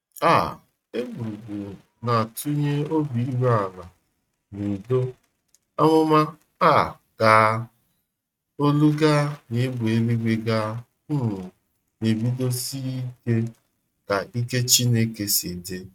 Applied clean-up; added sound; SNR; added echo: neural mask model RNNoise.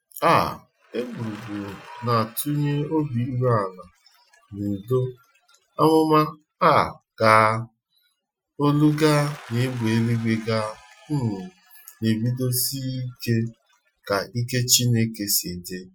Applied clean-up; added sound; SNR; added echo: classical method Wiener filter.